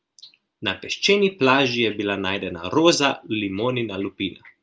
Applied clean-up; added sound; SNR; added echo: none; none; none; none.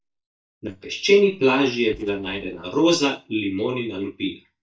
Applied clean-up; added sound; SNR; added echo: neural mask model DeepFilterNet 3.